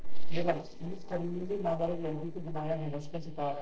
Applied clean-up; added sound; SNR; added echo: neural separator model SepFormer DNS4.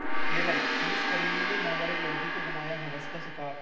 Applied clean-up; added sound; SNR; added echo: none; Gong; 0 dB; reverberation time 0.6 s.